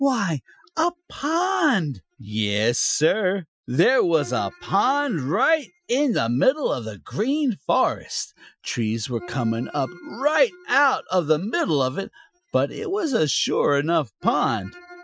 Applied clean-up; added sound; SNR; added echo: classical method Wiener filter.